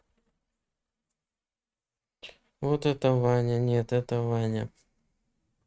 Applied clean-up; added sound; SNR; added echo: neural mask model RNNoise.